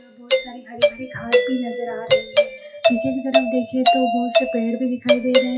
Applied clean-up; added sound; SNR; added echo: classical method WPE with log-MMSE.